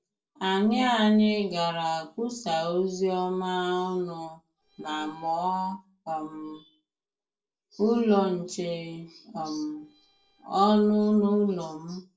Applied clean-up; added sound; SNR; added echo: neural separator model SepFormer DNS4.